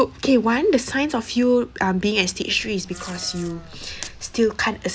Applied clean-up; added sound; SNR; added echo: none; Packing tape, duct tape + Livestock, farm animals, working animals; 18 dB; none.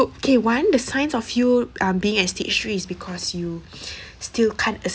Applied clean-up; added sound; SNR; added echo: none; none; none; none.